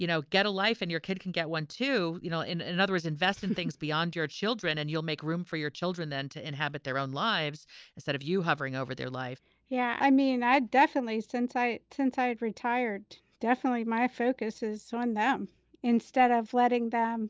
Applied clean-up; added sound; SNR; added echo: none; none; none; none.